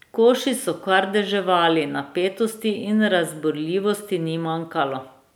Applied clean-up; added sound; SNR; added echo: none; none; none; none.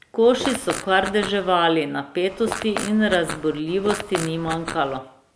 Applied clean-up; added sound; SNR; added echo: none; Fart; 10 dB; none.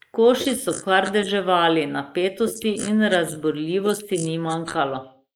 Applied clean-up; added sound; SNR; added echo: neural mask model Resemble Enhance denoiser.